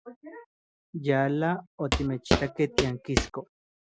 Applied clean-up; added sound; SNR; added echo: none; Walk, footsteps; -2 dB; none.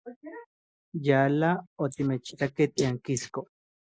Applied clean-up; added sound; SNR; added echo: neural mask model Resemble Enhance denoiser.